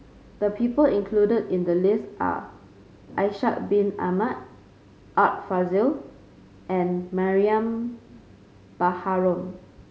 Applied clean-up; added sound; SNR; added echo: none; none; none; none.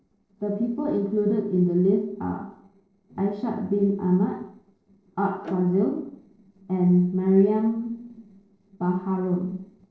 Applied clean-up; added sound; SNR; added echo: neural separator model SepFormer DNS4.